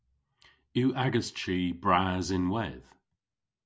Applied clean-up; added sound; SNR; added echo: none; none; none; none.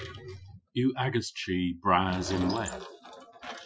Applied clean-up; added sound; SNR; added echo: classical method Wiener filter.